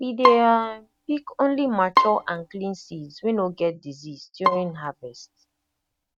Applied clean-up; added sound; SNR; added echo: neural mask model RNNoise.